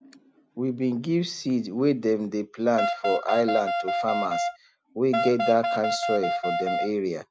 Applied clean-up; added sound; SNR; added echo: none; Wind instrument, woodwind instrument; 0 dB; none.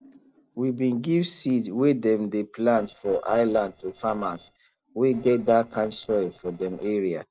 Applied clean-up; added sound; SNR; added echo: neural separator model SepFormer DNS4.